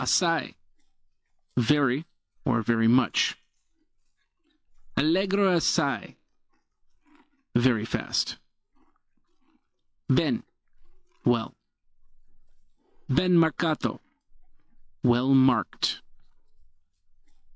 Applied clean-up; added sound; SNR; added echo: classical method log-MMSE.